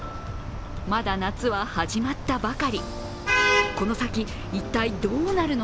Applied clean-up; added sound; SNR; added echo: none; Traffic noise, roadway noise / Vehicle horn, car horn, honking; 3 dB; none.